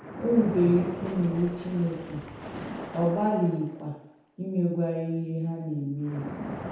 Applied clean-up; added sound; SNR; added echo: none; Splash, splatter; 11 dB; reverberation time 0.9 s.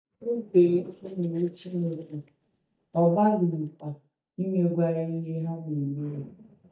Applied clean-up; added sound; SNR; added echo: neural mask model DeepFilterNet 3.